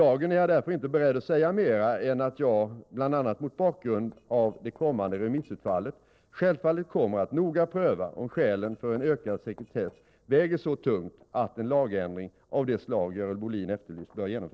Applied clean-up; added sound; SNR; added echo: neural separator model SepFormer DNS4.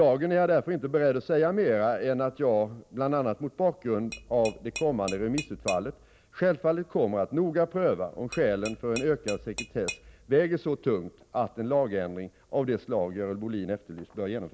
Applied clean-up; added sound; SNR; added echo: none; Tap / Glass; 14 dB; none.